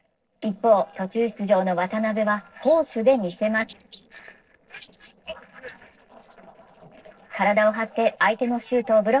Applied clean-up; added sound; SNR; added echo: neural separator model SepFormer DNS4.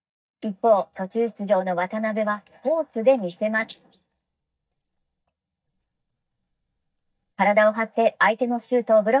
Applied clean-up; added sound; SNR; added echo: neural mask model DeepFilterNet 3.